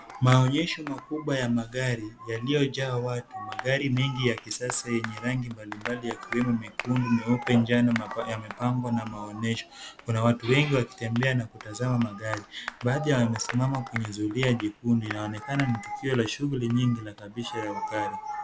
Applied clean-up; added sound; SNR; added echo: none; Applause; 16 dB; none.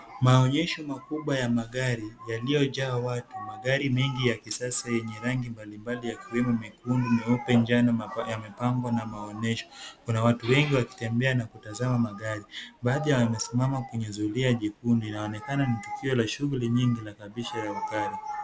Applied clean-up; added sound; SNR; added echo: none; none; none; none.